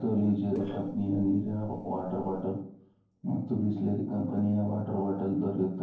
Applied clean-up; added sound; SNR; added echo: neural separator model SepFormer DNS4.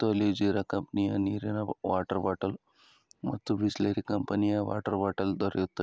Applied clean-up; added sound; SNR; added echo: none; none; none; none.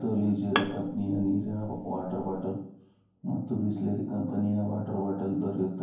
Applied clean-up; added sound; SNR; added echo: none; Bowed string instrument; 8 dB; reverberation time 0.9 s.